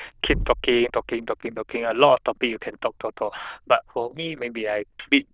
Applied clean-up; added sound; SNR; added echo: neural diffusion model UNIVERSE++.